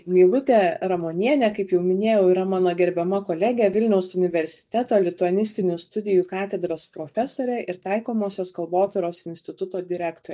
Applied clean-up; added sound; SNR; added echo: neural mask model DeepFilterNet 3.